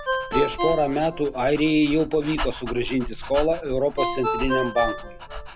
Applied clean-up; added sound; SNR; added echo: none; Dog + Ringtone; 5 dB; none.